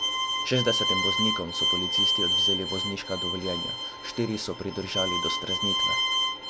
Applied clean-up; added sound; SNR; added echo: none; Bowed string instrument; -5 dB; none.